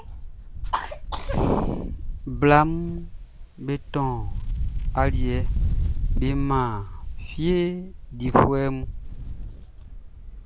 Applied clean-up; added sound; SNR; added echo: none; Wind; 2 dB; none.